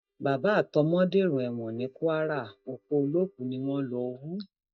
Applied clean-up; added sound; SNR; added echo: neural mask model DeepFilterNet 3.